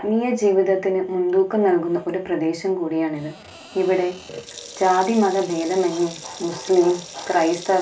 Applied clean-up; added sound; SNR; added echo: none; Sink (filling or washing) / Water tap, faucet; 19 dB; reverberation time 0.3 s.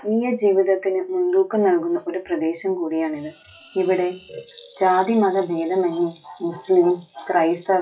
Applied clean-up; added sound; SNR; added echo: classical method WPE with log-MMSE.